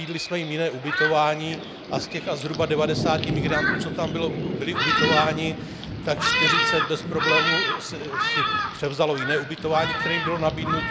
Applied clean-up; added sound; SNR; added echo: none; Thunderstorm; -1 dB; none.